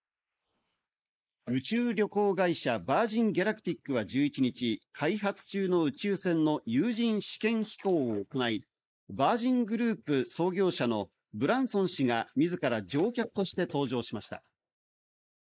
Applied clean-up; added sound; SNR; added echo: neural mask model Resemble Enhance denoiser.